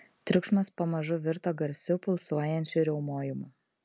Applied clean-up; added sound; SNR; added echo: none; none; none; none.